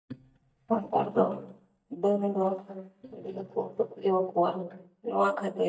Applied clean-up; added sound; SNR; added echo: neural mask model DeepFilterNet 3.